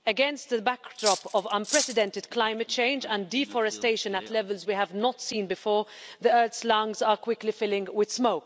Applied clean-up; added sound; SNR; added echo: none; Cutlery, silverware; 7 dB; none.